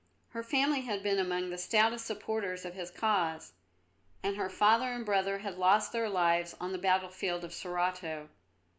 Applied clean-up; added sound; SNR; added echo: none; none; none; none.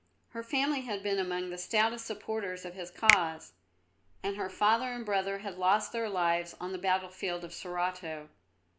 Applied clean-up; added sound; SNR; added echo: none; Finger snapping; 2 dB; none.